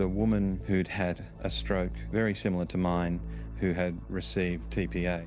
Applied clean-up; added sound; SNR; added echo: none; none; none; none.